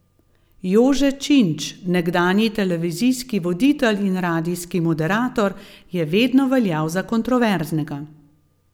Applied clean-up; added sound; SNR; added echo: none; none; none; none.